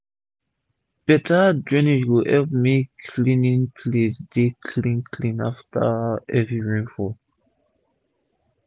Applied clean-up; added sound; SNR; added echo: none; none; none; none.